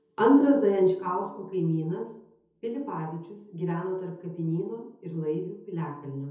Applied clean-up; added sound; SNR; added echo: none; none; none; reverberation time 0.7 s.